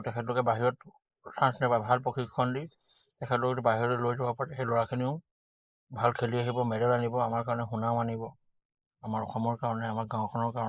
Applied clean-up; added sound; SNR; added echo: neural mask model Resemble Enhance denoiser.